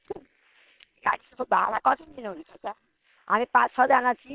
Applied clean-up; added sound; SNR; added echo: neural separator model SepFormer WHAM!.